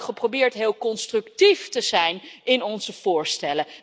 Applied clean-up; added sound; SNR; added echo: none; none; none; none.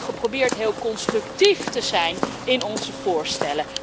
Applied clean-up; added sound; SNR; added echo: none; Walk, footsteps; 7 dB; none.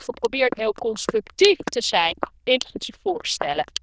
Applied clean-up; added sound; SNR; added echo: neural diffusion model UNIVERSE++.